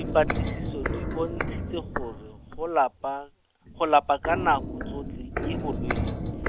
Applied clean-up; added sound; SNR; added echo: none; Walk, footsteps; 3 dB; none.